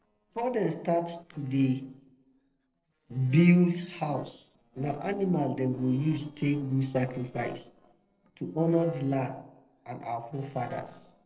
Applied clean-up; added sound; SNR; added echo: neural separator model SepFormer DNS4.